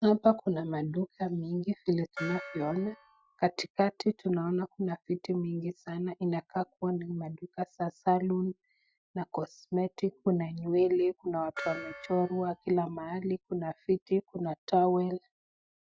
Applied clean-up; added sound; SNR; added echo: classical method Wiener filter.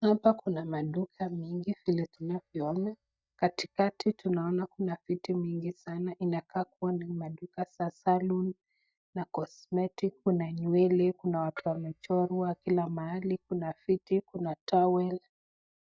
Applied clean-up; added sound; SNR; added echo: neural mask model DeepFilterNet 3.